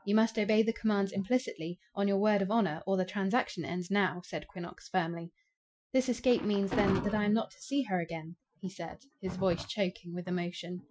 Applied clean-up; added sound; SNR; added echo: classical method Wiener filter.